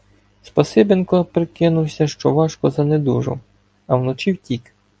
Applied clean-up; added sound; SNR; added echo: none; none; none; none.